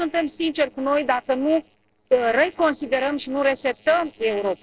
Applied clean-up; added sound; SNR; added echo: neural separator model SepFormer DNS4.